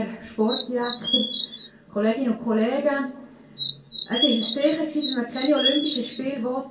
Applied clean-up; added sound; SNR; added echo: none; Chirp, tweet; 3 dB; reverberation time 0.3 s.